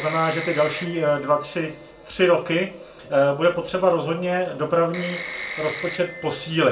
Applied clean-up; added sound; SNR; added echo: none; Telephone; 14 dB; reverberation time 0.3 s.